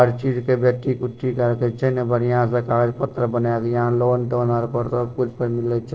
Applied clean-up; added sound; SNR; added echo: neural separator model SepFormer DNS4.